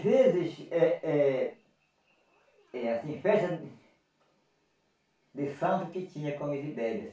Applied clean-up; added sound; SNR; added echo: none; none; none; reverberation time 0.3 s.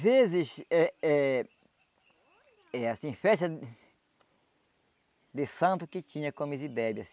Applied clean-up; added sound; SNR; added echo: none; none; none; none.